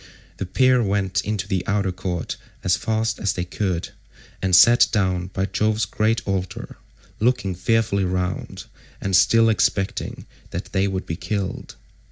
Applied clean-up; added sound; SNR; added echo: none; none; none; none.